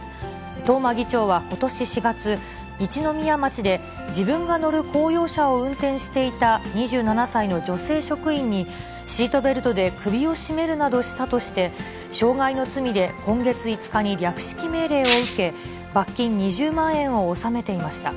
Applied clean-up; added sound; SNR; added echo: none; Rattle (instrument); 1 dB; none.